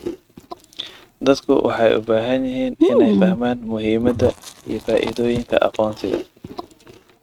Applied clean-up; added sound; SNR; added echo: neural mask model RNNoise.